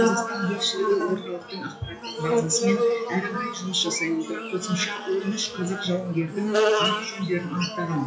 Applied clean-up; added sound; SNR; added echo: classical method WPE with log-MMSE.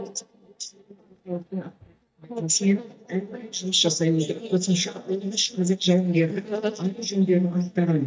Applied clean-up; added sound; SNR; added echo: neural mask model DeepFilterNet 3.